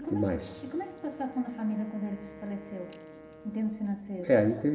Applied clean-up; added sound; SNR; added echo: none; Wind instrument, woodwind instrument; 18 dB; reverberation time 1.8 s.